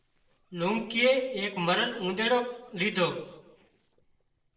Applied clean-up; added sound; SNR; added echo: neural separator model SepFormer DNS4.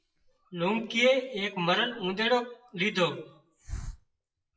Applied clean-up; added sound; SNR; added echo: classical method WPE with log-MMSE.